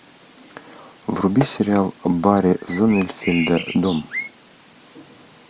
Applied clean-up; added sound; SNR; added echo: none; Bird; 10 dB; none.